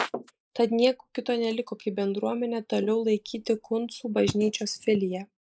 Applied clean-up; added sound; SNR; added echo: neural mask model Resemble Enhance denoiser.